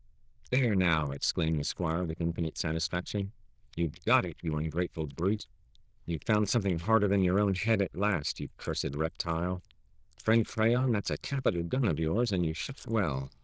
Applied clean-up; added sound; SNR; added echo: neural diffusion model UNIVERSE++.